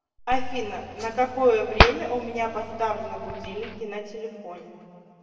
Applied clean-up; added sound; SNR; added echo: none; Hands; 0 dB; reverberation time 2.1 s.